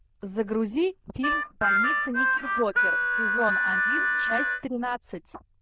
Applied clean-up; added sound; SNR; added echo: neural diffusion model UNIVERSE++.